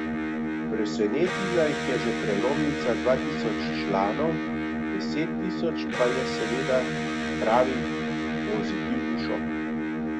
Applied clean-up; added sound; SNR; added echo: none; Electric guitar; 0 dB; none.